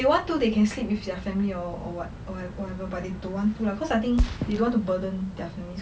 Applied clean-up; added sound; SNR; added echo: none; none; none; none.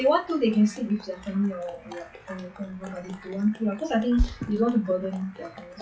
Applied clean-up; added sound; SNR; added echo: classical method log-MMSE.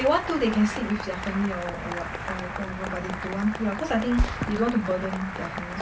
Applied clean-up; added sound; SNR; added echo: none; Applause; 8 dB; none.